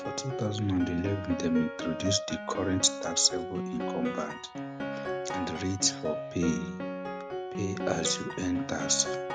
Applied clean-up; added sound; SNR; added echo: none; Piano; 4 dB; none.